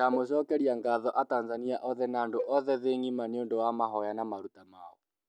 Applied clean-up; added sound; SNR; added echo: none; Cowbell; 13 dB; none.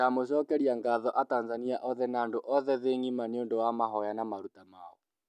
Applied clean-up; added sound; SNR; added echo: none; none; none; none.